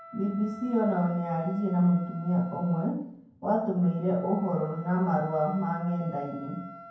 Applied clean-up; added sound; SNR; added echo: none; Wind instrument, woodwind instrument; 18 dB; reverberation time 0.9 s.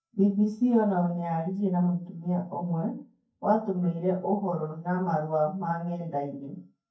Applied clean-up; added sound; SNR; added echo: neural mask model DeepFilterNet 3.